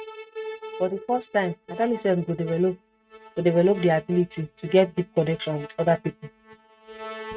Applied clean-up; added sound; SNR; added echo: neural mask model RNNoise.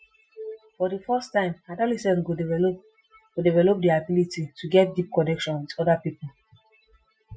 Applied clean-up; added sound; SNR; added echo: classical method Wiener filter.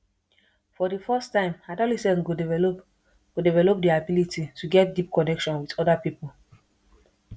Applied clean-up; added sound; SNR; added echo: none; none; none; none.